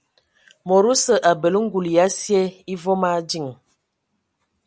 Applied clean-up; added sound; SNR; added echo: none; none; none; none.